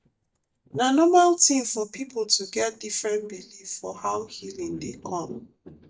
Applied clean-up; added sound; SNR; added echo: neural mask model DeepFilterNet 3.